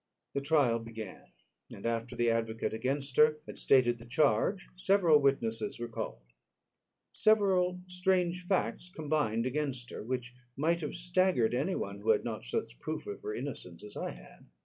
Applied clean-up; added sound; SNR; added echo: none; none; none; none.